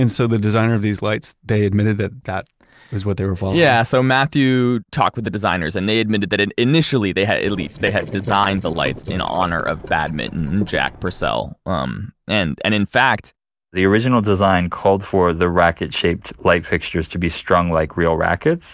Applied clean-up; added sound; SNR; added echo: neural separator model SepFormer DNS4.